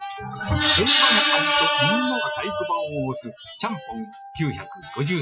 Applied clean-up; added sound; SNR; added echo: classical method Wiener filter.